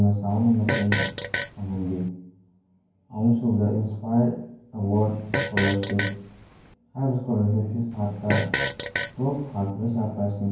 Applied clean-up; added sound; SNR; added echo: none; Fart; 4 dB; reverberation time 0.9 s.